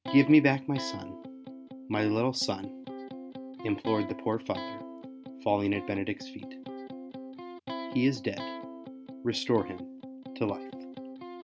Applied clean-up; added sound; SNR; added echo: none; Electric guitar; 10 dB; none.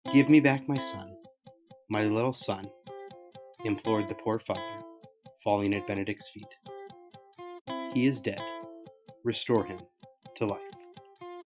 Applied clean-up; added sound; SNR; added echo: classical method Wiener filter.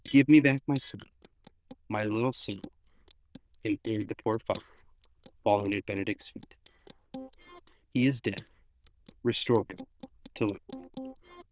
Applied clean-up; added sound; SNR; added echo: neural diffusion model UNIVERSE++.